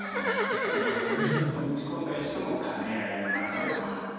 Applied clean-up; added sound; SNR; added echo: none; Livestock, farm animals, working animals; 2 dB; reverberation time 2.1 s.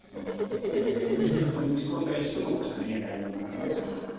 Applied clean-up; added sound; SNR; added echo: neural separator model SepFormer DNS4.